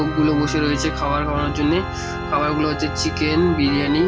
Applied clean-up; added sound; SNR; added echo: none; Organ; 5 dB; reverberation time 0.2 s.